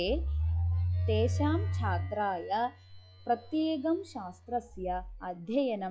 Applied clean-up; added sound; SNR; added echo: classical method log-MMSE.